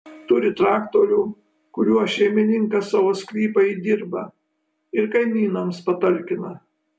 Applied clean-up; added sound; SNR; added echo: none; none; none; none.